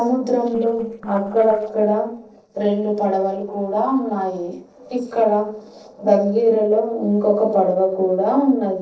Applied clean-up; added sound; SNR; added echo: neural separator model SepFormer DNS4.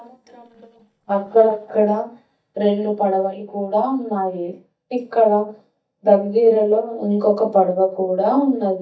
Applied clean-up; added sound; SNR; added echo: neural mask model DeepFilterNet 3.